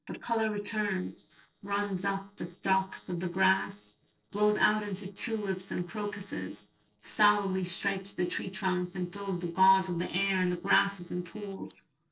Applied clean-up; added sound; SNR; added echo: neural separator model SepFormer DNS4.